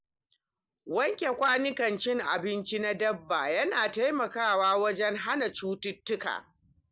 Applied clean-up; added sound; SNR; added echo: none; none; none; none.